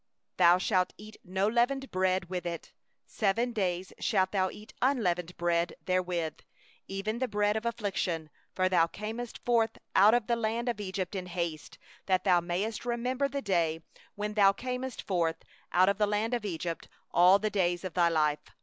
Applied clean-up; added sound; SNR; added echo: none; none; none; none.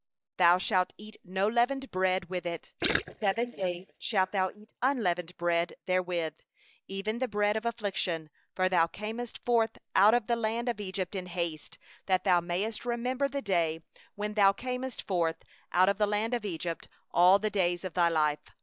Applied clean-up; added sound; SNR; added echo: neural mask model DeepFilterNet 3.